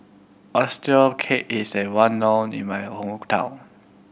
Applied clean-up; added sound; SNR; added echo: none; none; none; none.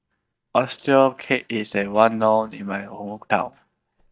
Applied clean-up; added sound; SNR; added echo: neural mask model DeepFilterNet 3.